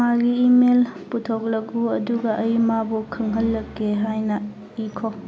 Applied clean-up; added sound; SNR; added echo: none; none; none; none.